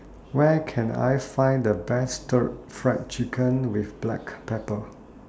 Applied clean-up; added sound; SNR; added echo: none; none; none; none.